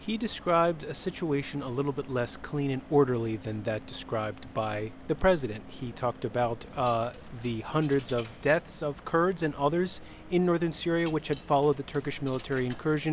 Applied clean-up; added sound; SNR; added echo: none; Coin (dropping); 17 dB; none.